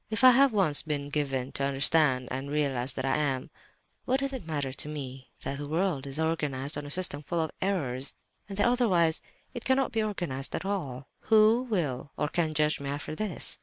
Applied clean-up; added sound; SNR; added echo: none; none; none; none.